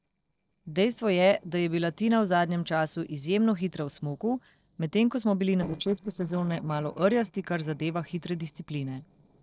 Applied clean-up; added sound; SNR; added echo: neural separator model SepFormer DNS4.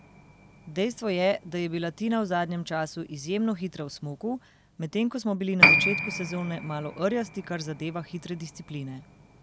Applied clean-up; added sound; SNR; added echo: none; Piano; 1 dB; none.